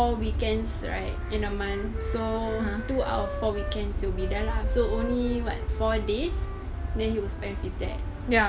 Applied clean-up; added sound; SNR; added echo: none; Wind instrument, woodwind instrument; 14 dB; none.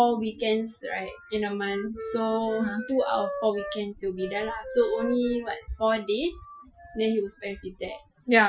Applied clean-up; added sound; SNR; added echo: classical method Wiener filter.